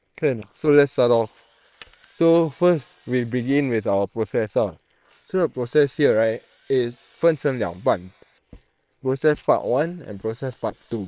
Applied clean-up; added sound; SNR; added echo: neural separator model SepFormer WHAM!.